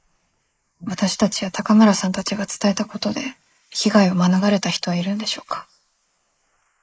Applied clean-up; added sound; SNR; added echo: neural mask model Resemble Enhance denoiser.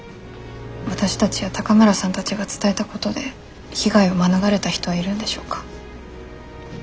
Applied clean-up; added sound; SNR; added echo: none; none; none; none.